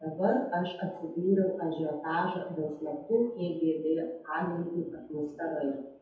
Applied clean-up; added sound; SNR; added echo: none; none; none; reverberation time 0.7 s.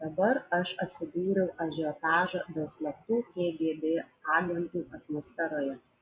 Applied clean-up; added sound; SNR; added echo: none; none; none; none.